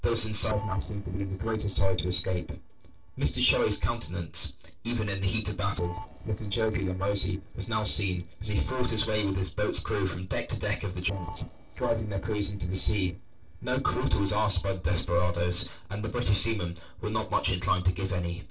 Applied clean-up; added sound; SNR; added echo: neural separator model SepFormer DNS4.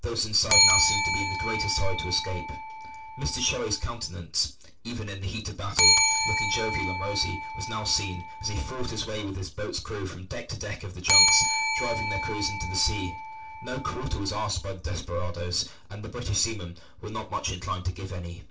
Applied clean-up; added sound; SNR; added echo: none; Bell; -3 dB; reverberation time 0.3 s.